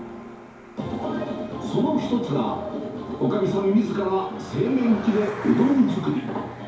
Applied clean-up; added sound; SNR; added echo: none; Cricket; 18 dB; reverberation time 2.4 s.